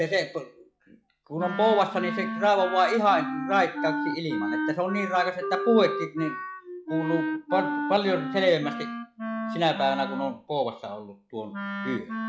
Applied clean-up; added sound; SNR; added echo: classical method log-MMSE.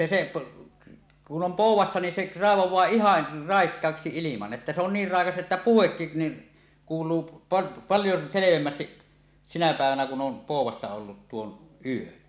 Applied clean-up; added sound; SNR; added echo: none; none; none; none.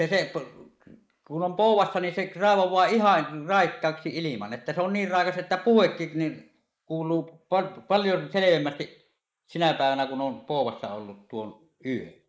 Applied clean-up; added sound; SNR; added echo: neural mask model Resemble Enhance denoiser.